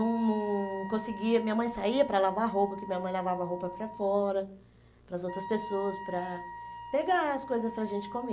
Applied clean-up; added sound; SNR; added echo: none; Wind instrument, woodwind instrument; 12 dB; none.